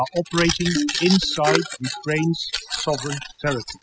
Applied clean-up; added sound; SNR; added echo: classical method spectral subtraction.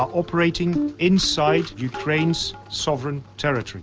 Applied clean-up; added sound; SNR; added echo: none; none; none; none.